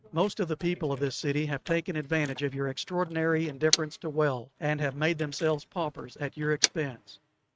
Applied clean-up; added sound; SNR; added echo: neural mask model RNNoise.